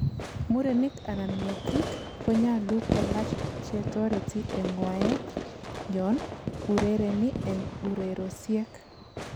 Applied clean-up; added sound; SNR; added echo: none; Fireworks; 5 dB; none.